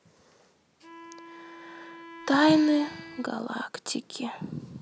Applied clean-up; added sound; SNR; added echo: none; Respiratory sounds + Wind instrument, woodwind instrument; 16 dB; none.